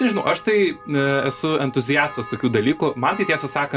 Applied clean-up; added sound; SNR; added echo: none; Church bell; 16 dB; none.